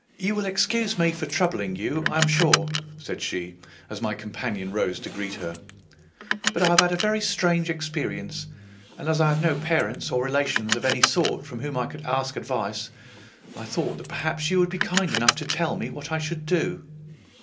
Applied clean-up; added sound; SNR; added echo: none; Car; 6 dB; reverberation time 0.2 s.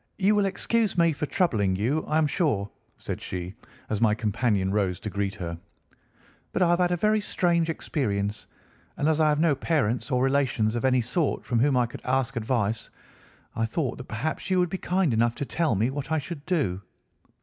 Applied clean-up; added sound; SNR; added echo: none; none; none; none.